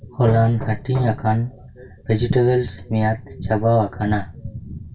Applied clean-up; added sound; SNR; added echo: none; Knock; 14 dB; reverberation time 0.2 s.